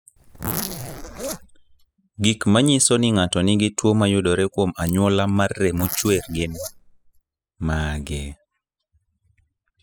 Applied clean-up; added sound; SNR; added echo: classical method spectral subtraction.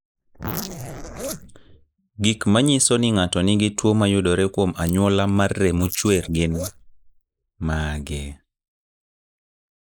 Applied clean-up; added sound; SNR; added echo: neural mask model Resemble Enhance denoiser.